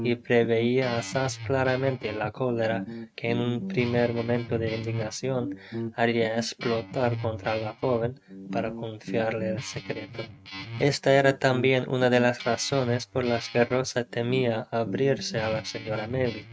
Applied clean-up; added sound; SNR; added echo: neural mask model RNNoise.